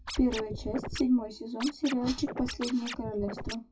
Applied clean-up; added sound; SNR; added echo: classical method WPE with log-MMSE.